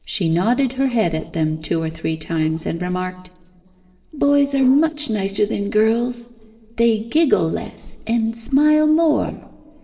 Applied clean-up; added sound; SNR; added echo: neural separator model SepFormer DNS4.